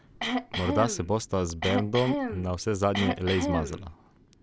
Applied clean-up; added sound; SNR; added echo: none; Cough; 3 dB; none.